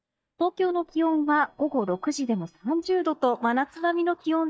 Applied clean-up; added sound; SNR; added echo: neural mask model DeepFilterNet 3.